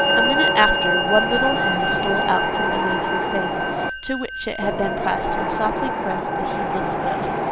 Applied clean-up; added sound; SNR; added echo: none; Wind + Musical instrument; -4 dB; none.